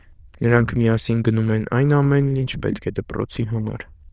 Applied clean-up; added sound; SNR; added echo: neural diffusion model UNIVERSE++.